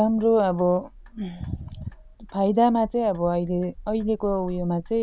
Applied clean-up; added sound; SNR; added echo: none; Clock; 18 dB; none.